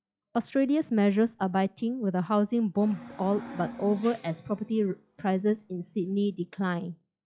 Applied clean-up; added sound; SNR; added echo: classical method log-MMSE.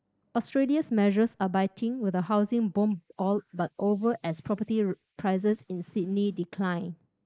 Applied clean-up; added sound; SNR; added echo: neural mask model Resemble Enhance denoiser.